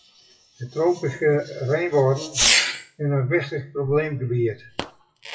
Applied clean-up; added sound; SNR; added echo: classical method WPE with log-MMSE.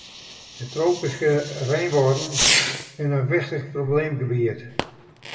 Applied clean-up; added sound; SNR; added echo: none; Fireworks; 5 dB; reverberation time 1.4 s.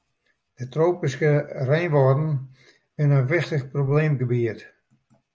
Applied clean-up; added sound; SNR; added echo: none; none; none; none.